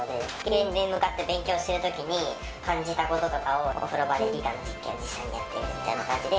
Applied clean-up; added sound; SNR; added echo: none; Brass instrument; 10 dB; none.